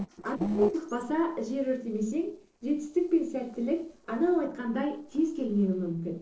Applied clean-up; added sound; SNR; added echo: neural separator model SepFormer DNS4.